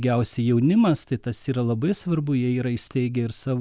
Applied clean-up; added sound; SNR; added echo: none; none; none; none.